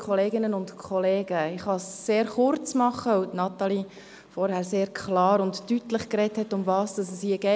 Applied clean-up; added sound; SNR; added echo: none; none; none; none.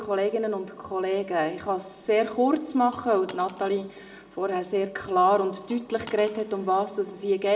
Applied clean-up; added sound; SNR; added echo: none; Coin (dropping); 20 dB; reverberation time 0.8 s.